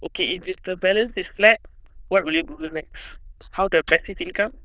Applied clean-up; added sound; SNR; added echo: neural diffusion model UNIVERSE++.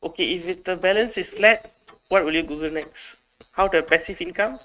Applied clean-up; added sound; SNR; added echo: neural mask model RNNoise.